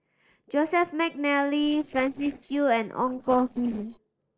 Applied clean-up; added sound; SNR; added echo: neural separator model SepFormer DNS4.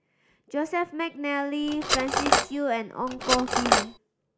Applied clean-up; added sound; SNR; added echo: none; Cutlery, silverware; -4 dB; none.